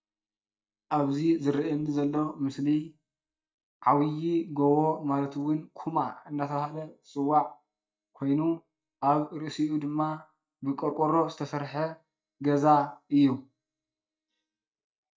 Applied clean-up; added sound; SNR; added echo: neural mask model DeepFilterNet 3.